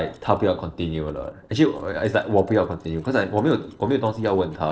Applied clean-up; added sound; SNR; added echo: neural separator model SepFormer DNS4.